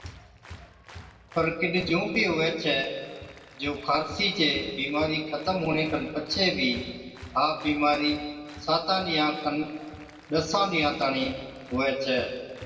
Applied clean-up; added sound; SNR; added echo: none; Applause; 18 dB; reverberation time 1.6 s.